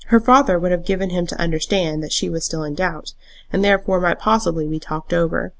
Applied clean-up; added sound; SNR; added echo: none; none; none; none.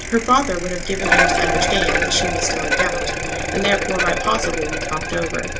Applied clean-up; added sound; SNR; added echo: none; Bicycle; -1 dB; reverberation time 0.2 s.